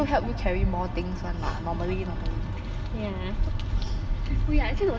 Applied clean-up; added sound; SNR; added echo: none; none; none; reverberation time 1.4 s.